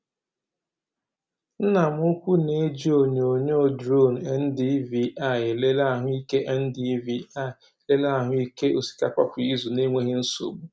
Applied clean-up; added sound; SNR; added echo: none; none; none; none.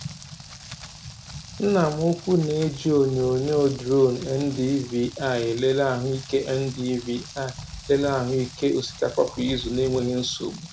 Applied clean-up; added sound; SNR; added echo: none; Rain; 15 dB; none.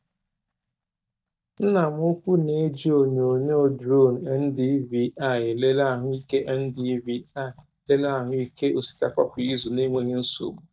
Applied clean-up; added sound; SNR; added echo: neural mask model DeepFilterNet 3.